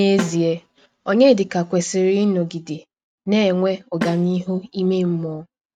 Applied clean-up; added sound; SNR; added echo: neural mask model RNNoise.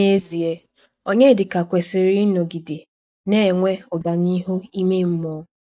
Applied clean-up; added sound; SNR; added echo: neural mask model DeepFilterNet 3.